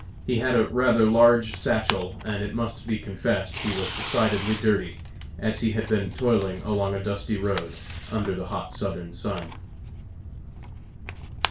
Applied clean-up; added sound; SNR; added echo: none; Tearing; 10 dB; reverberation time 0.2 s.